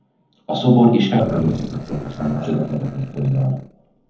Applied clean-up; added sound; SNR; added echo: neural separator model SepFormer DNS4.